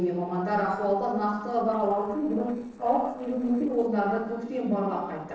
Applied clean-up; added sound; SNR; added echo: neural separator model SepFormer DNS4.